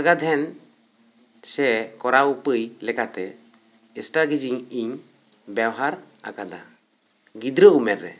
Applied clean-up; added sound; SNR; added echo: none; none; none; none.